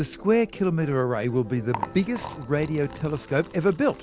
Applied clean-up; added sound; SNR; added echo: none; Liquid; 16 dB; none.